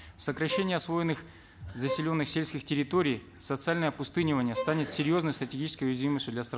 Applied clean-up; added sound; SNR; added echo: none; Bowed string instrument; 11 dB; none.